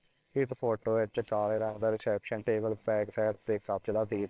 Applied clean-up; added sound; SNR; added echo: neural separator model SepFormer WHAMR!.